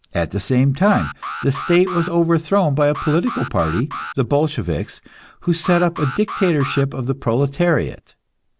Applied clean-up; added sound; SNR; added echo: none; Alarm; 11 dB; none.